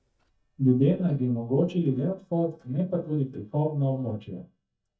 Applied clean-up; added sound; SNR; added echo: neural mask model DeepFilterNet 3.